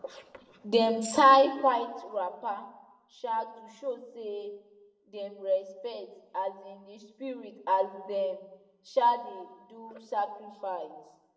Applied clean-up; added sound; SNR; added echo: neural separator model SepFormer DNS4.